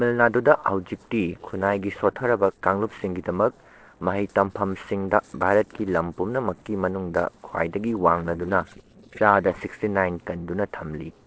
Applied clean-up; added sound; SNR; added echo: neural separator model SepFormer DNS4.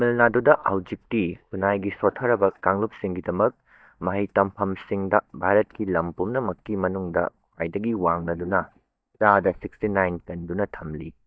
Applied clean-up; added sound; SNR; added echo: neural mask model DeepFilterNet 3.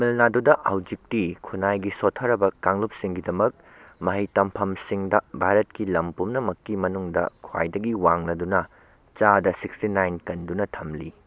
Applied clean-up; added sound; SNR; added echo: none; none; none; none.